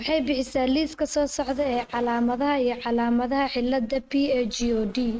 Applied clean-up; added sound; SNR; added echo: neural mask model RNNoise.